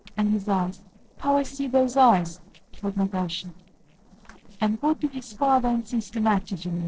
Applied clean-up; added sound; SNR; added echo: neural separator model SepFormer DNS4.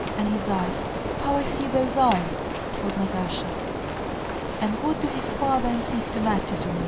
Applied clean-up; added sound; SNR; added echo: none; Rain; 2 dB; reverberation time 0.3 s.